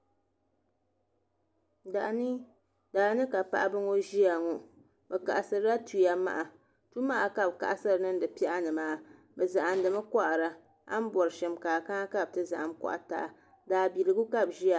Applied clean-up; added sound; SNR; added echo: none; Gunshot, gunfire; 18 dB; none.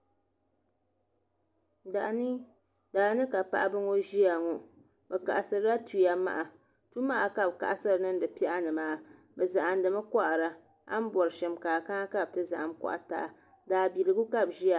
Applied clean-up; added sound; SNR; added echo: none; none; none; none.